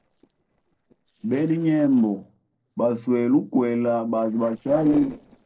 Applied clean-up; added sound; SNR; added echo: neural separator model SepFormer DNS4.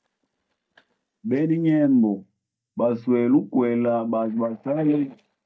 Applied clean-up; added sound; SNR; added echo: neural mask model DeepFilterNet 3.